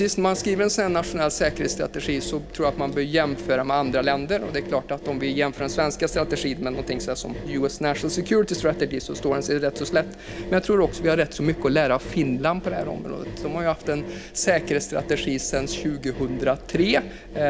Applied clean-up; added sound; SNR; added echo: none; Engine; 11 dB; none.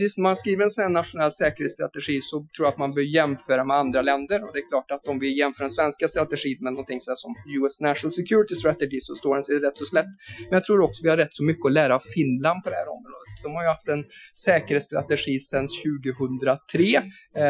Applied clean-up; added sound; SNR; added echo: classical method Wiener filter.